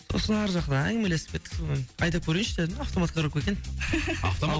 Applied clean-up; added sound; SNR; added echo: none; none; none; none.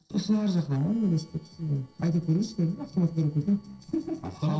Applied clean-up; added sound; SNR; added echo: neural separator model SepFormer DNS4.